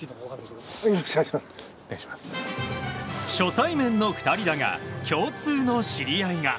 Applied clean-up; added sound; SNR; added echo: none; none; none; none.